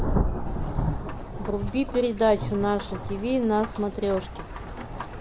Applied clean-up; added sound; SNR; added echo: none; Rain / Thunderstorm; 2 dB; none.